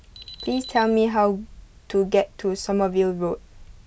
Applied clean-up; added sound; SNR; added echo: none; Alarm; 20 dB; none.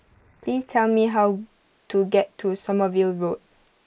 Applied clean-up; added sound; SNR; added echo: neural mask model Resemble Enhance denoiser.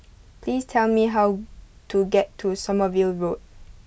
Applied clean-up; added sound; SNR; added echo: none; none; none; none.